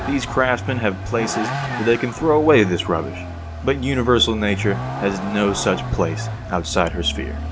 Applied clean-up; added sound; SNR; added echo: none; Vehicle; 7 dB; none.